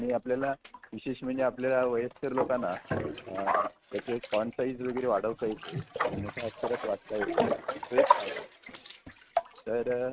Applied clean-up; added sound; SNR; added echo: neural mask model RNNoise.